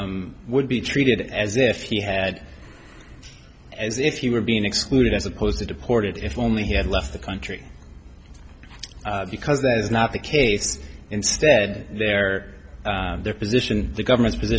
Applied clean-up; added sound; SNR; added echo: none; none; none; none.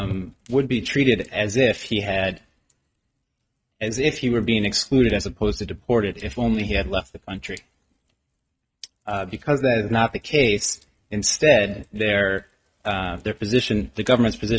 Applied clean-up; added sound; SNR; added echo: neural mask model RNNoise.